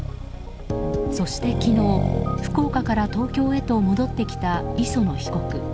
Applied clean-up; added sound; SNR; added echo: none; Accelerating, revving, vroom; 5 dB; none.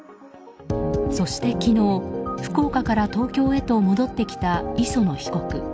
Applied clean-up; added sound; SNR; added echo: none; none; none; none.